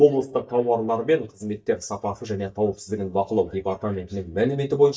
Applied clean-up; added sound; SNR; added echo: neural mask model DeepFilterNet 3.